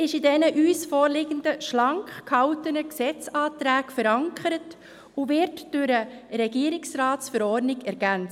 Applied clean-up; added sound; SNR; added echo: none; none; none; none.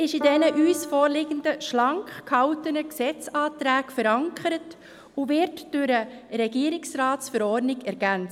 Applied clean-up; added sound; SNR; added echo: none; Piano; 18 dB; none.